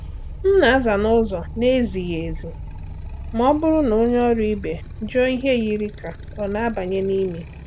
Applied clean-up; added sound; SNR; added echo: none; Motorcycle; 11 dB; none.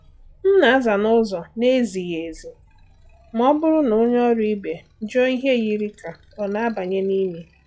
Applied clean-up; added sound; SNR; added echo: classical method log-MMSE.